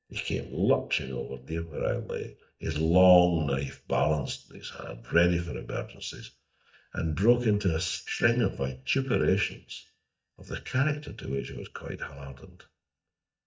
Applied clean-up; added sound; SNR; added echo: neural mask model DeepFilterNet 3.